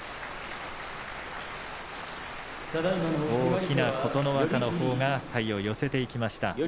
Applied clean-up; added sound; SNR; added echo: none; none; none; none.